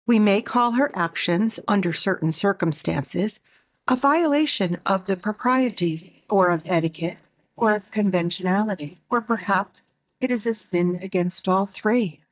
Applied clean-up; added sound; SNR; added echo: neural mask model DeepFilterNet 3.